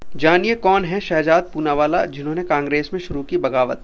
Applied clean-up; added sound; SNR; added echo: none; none; none; none.